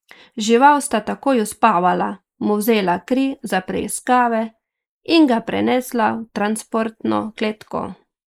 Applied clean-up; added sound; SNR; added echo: neural mask model Resemble Enhance denoiser.